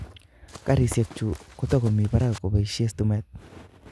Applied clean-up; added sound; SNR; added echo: none; Run; 19 dB; none.